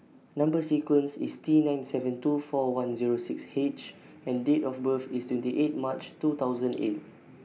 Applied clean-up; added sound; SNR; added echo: none; none; none; none.